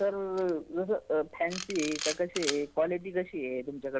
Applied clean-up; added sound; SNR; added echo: none; Camera; 11 dB; none.